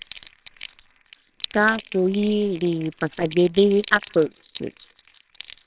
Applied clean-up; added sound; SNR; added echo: neural separator model SepFormer WHAMR!.